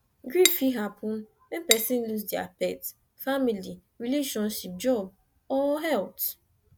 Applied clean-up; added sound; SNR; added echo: none; Cutlery, silverware / Dishes, pots, and pans; 0 dB; none.